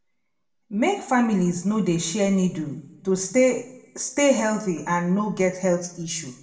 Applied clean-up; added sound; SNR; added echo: none; none; none; reverberation time 0.6 s.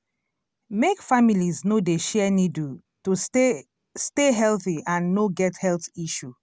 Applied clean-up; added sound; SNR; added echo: none; none; none; none.